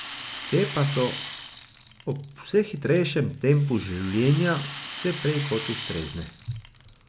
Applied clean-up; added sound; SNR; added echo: none; Rattle; 4 dB; none.